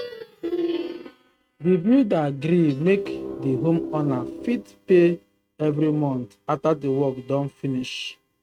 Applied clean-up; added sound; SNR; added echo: neural mask model RNNoise.